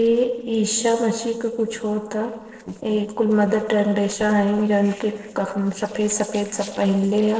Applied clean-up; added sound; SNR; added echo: neural separator model SepFormer DNS4.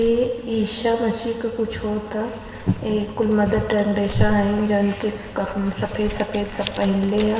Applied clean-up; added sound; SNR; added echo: none; Crumpling, crinkling; 13 dB; reverberation time 2.8 s.